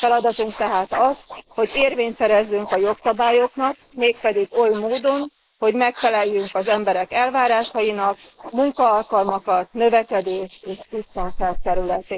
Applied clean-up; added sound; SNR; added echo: neural mask model Resemble Enhance denoiser.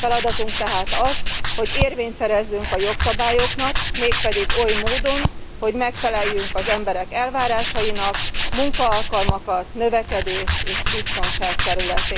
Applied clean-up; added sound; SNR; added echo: none; Tools; -1 dB; none.